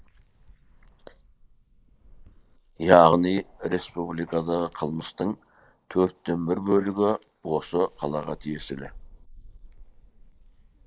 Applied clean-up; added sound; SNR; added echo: neural mask model Resemble Enhance denoiser.